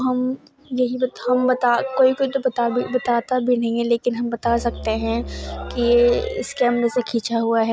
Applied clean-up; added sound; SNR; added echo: none; Musical instrument; 12 dB; none.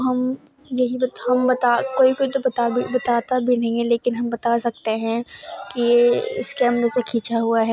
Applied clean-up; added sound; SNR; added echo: none; none; none; none.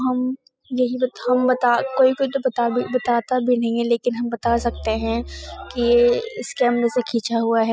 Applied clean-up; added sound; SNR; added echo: classical method spectral subtraction.